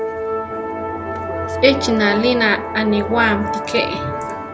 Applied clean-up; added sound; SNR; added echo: none; Musical instrument; 5 dB; none.